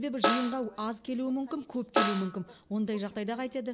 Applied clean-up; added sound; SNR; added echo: none; Snare drum; 2 dB; none.